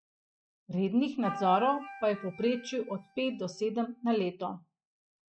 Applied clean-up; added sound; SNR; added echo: classical method log-MMSE.